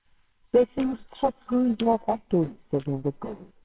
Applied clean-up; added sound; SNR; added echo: neural separator model SepFormer WHAMR!.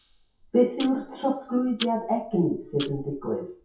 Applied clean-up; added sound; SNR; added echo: classical method WPE with log-MMSE.